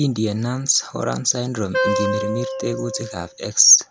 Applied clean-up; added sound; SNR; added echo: none; Wind instrument, woodwind instrument; 5 dB; none.